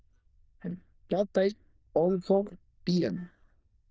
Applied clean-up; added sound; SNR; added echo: neural diffusion model UNIVERSE++.